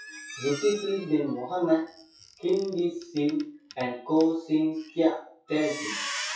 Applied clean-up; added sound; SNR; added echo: classical method WPE with log-MMSE.